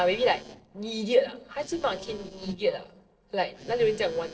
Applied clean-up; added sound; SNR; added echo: neural separator model SepFormer DNS4.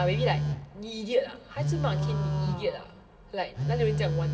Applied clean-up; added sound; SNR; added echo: none; Telephone; -2 dB; reverberation time 2.3 s.